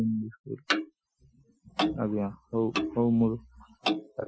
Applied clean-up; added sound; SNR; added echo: classical method Wiener filter.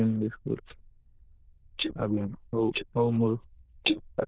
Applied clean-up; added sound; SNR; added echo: neural diffusion model UNIVERSE++.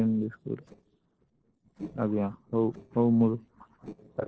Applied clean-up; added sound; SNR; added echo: neural separator model SepFormer DNS4.